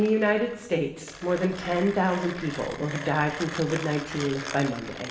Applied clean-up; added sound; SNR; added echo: none; Mechanisms; 12 dB; reverberation time 0.8 s.